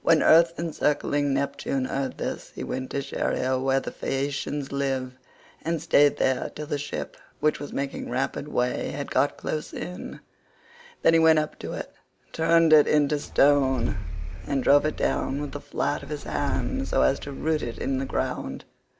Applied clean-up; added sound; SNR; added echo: none; Engine starting / Car; 6 dB; none.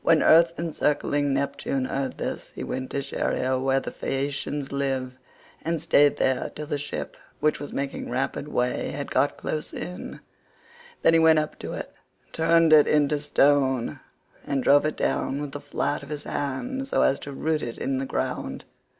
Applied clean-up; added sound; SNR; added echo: none; none; none; none.